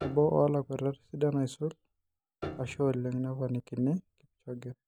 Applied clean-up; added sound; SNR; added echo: none; Piano; 15 dB; none.